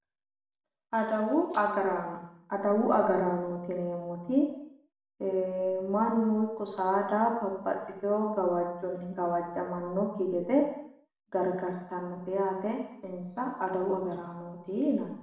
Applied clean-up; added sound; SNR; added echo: none; none; none; reverberation time 0.7 s.